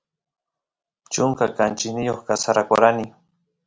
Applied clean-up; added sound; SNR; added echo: none; none; none; none.